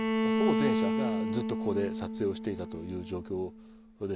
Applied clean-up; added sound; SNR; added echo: none; Bowed string instrument; -3 dB; none.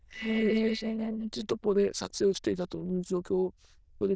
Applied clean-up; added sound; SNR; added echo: neural diffusion model UNIVERSE++.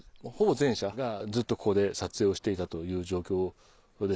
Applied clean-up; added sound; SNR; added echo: none; none; none; none.